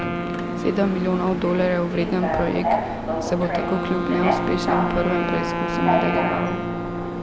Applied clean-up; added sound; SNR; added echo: none; Wind instrument, woodwind instrument + Subway, metro, underground; 0 dB; none.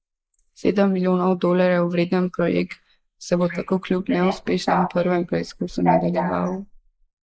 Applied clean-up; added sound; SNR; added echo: neural mask model Resemble Enhance denoiser.